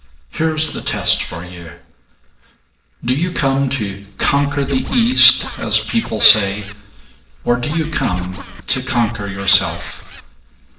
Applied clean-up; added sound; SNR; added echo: neural separator model SepFormer DNS4.